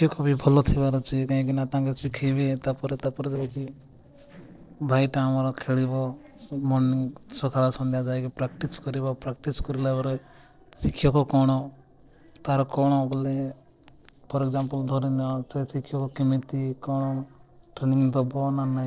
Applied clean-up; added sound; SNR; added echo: neural separator model SepFormer DNS4.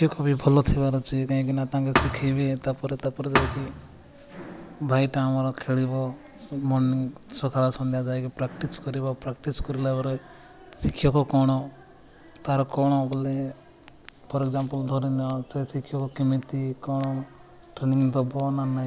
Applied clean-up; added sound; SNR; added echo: none; Thump, thud; 4 dB; none.